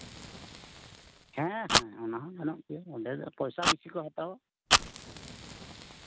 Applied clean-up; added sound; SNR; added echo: none; Fire; -5 dB; none.